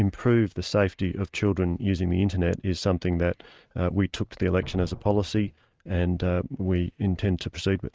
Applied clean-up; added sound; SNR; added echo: neural mask model RNNoise.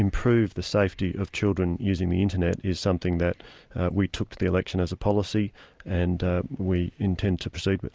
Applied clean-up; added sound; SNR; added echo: none; none; none; none.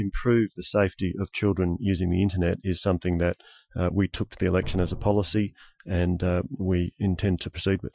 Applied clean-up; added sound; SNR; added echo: classical method Wiener filter.